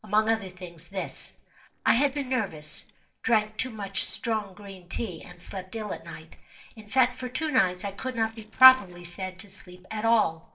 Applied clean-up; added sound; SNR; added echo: neural separator model SepFormer DNS4.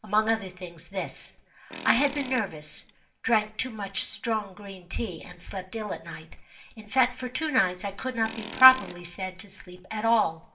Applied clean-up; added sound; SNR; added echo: none; Tools; 14 dB; reverberation time 0.4 s.